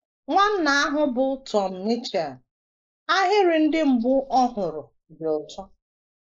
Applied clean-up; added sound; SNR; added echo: neural mask model Resemble Enhance denoiser.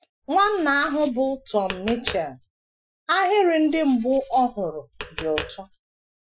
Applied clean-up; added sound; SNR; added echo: classical method Wiener filter.